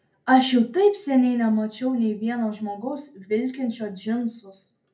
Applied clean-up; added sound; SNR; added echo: none; none; none; reverberation time 0.3 s.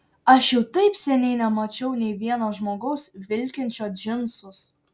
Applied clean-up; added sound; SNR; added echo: none; none; none; none.